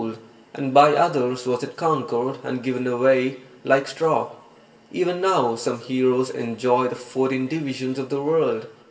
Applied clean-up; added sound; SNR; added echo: none; none; none; reverberation time 0.8 s.